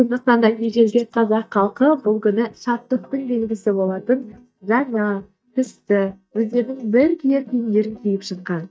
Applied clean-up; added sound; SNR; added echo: neural mask model DeepFilterNet 3.